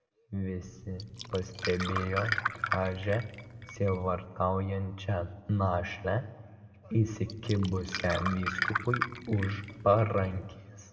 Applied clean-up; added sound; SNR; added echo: none; Glass; 6 dB; reverberation time 1.2 s.